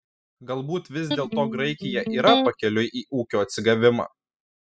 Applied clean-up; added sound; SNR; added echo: classical method spectral subtraction.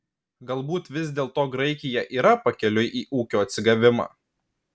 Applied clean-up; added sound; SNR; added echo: none; none; none; none.